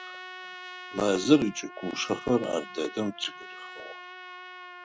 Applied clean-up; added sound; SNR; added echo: none; Trumpet; 13 dB; none.